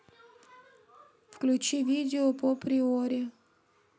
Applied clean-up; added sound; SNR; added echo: none; none; none; none.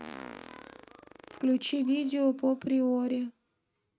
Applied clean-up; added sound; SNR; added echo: neural mask model RNNoise.